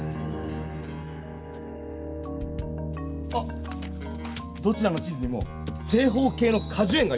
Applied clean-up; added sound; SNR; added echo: none; none; none; none.